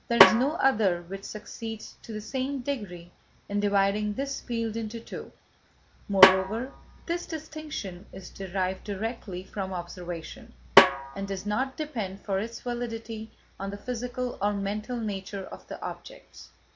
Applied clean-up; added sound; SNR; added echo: none; Snare drum; -5 dB; none.